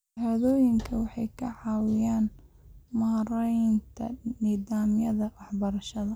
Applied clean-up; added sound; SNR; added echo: none; none; none; none.